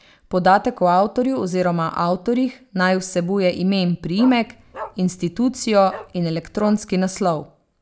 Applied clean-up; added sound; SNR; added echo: none; Bark; 18 dB; none.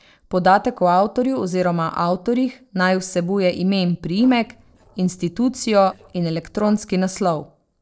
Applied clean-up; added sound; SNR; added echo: neural separator model SepFormer DNS4.